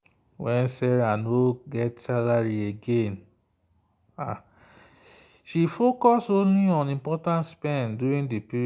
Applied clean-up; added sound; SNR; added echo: none; none; none; none.